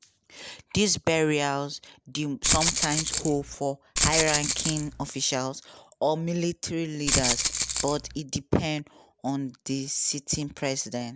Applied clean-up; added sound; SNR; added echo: none; Rattle (instrument); -2 dB; none.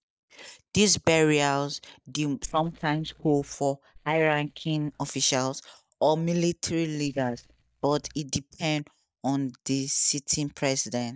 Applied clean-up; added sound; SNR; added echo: neural mask model DeepFilterNet 3.